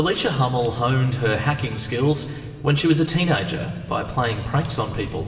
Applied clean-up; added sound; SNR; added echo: none; Scissors; 18 dB; reverberation time 2.7 s.